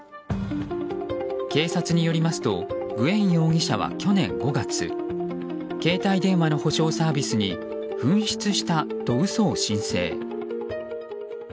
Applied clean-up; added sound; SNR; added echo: none; none; none; none.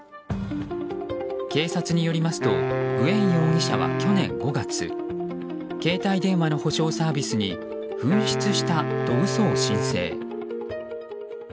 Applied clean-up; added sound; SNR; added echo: none; Wind instrument, woodwind instrument; 3 dB; none.